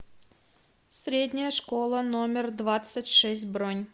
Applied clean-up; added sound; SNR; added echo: none; none; none; none.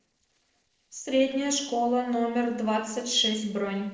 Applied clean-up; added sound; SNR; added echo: neural separator model SepFormer DNS4.